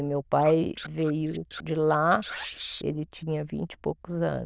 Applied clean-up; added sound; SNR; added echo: neural diffusion model UNIVERSE++.